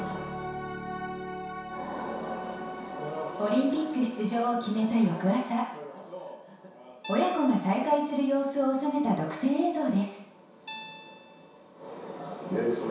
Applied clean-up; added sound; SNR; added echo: none; Guitar; 15 dB; reverberation time 0.7 s.